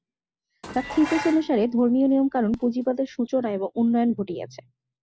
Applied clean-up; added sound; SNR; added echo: none; Dishes, pots, and pans; 14 dB; none.